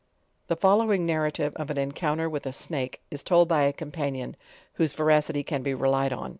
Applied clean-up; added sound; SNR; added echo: none; none; none; none.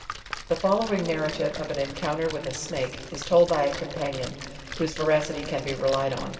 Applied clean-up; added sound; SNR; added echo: none; Splash, splatter; 12 dB; reverberation time 2.5 s.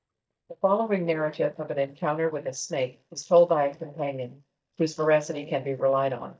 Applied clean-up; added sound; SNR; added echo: neural mask model DeepFilterNet 3.